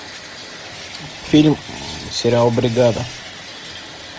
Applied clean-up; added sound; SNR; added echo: none; none; none; none.